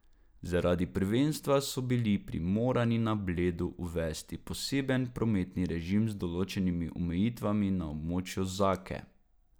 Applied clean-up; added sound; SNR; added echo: none; none; none; none.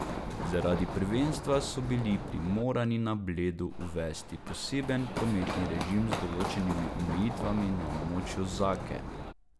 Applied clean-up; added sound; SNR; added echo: none; Run; 5 dB; none.